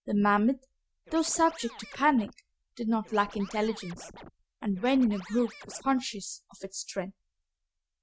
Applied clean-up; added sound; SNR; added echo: neural mask model RNNoise.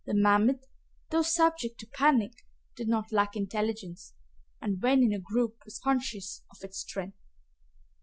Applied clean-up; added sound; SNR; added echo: none; none; none; none.